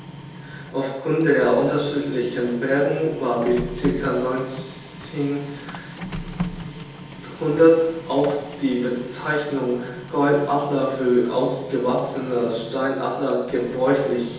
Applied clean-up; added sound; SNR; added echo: none; Printer; 13 dB; reverberation time 0.9 s.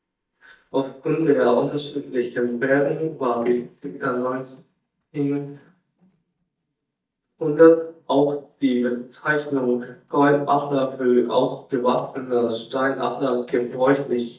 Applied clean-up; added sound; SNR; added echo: neural mask model DeepFilterNet 3.